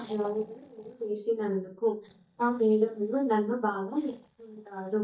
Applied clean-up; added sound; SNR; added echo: neural mask model DeepFilterNet 3.